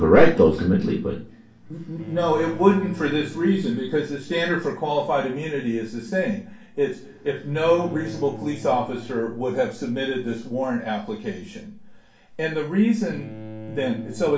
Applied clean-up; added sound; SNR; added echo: none; Bowed string instrument; 19 dB; reverberation time 0.3 s.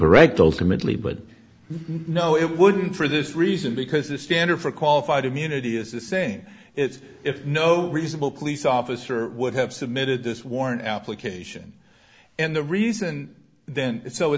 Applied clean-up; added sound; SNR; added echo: none; none; none; none.